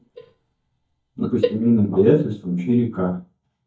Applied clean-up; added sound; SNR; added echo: neural mask model DeepFilterNet 3.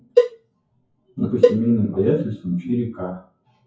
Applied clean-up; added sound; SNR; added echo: classical method WPE with log-MMSE.